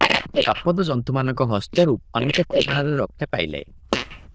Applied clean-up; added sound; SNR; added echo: neural diffusion model UNIVERSE++.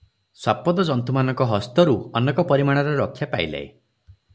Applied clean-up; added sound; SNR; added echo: none; none; none; none.